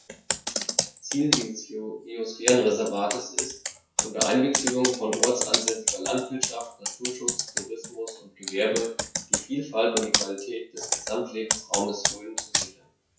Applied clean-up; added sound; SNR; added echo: classical method WPE with log-MMSE.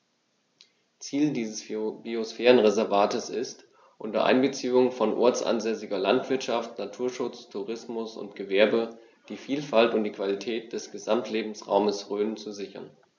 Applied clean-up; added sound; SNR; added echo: none; none; none; none.